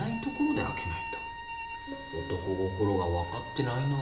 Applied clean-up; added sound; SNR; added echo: none; Bowed string instrument; 8 dB; reverberation time 1.2 s.